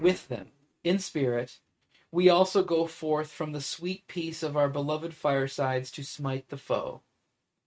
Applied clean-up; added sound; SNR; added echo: neural mask model RNNoise.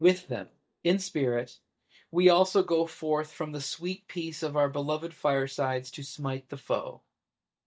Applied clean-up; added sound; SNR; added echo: neural mask model DeepFilterNet 3.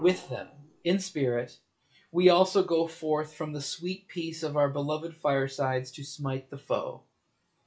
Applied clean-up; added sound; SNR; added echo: classical method log-MMSE.